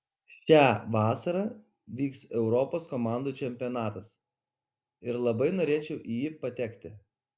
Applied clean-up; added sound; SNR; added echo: none; none; none; none.